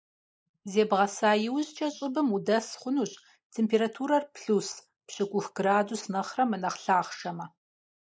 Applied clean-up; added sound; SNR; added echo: neural mask model Resemble Enhance denoiser.